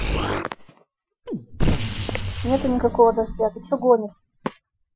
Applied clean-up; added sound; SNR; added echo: classical method Wiener filter.